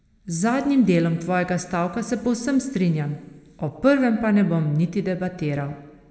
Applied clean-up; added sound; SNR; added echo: none; none; none; reverberation time 0.8 s.